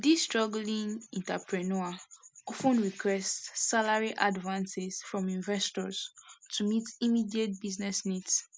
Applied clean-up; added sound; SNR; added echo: none; none; none; none.